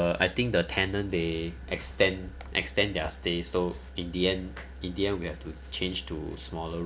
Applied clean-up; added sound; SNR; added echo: none; none; none; none.